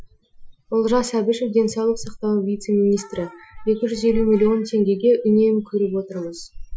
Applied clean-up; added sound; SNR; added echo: classical method Wiener filter.